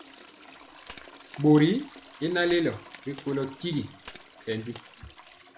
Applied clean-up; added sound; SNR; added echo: none; Crack + Trickle, dribble / Toilet flush; 19 dB; none.